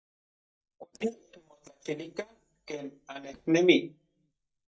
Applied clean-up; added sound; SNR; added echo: neural mask model DeepFilterNet 3.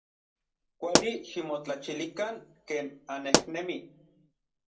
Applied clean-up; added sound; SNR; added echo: none; Explosion; -3 dB; reverberation time 0.2 s.